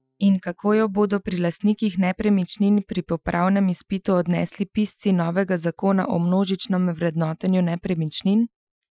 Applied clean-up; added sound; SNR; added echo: classical method Wiener filter.